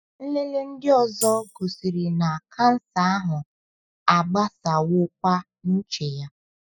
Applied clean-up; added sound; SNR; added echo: classical method spectral subtraction.